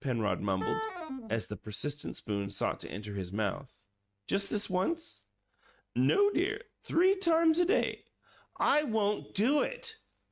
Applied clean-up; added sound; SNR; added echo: neural mask model RNNoise.